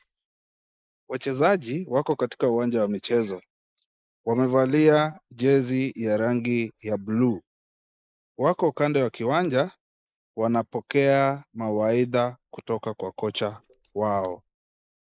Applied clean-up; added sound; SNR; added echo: neural mask model Resemble Enhance denoiser.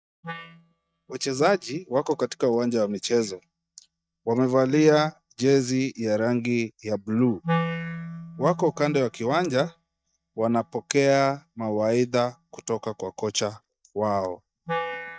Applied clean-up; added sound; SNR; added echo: neural mask model DeepFilterNet 3.